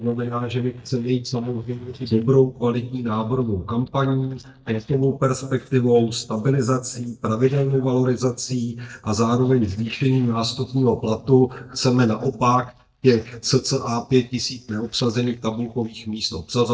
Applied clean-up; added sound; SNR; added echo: neural mask model DeepFilterNet 3.